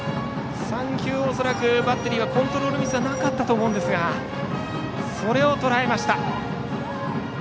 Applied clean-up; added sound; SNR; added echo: none; Glass; 10 dB; none.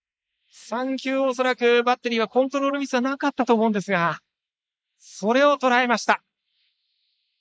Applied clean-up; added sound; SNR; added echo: neural mask model Resemble Enhance denoiser.